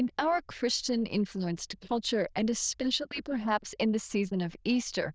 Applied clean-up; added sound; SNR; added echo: neural diffusion model UNIVERSE++.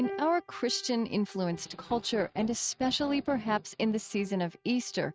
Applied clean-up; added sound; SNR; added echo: neural mask model RNNoise.